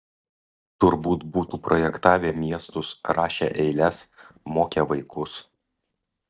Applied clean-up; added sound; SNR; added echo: neural mask model DeepFilterNet 3.